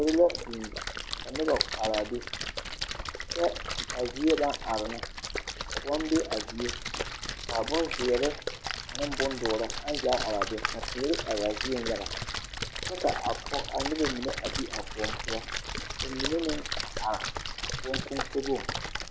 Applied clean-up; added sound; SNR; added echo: none; Splash, splatter; 3 dB; none.